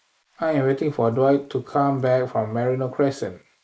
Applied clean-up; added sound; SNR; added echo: neural mask model Resemble Enhance denoiser.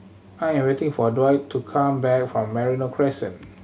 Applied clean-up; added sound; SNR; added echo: none; none; none; none.